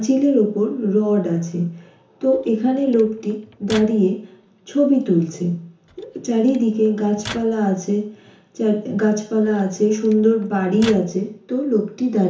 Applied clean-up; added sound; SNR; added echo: none; Microwave oven; 20 dB; reverberation time 0.7 s.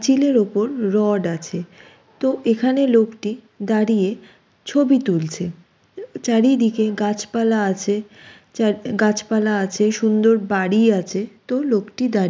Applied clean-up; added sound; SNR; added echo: none; none; none; none.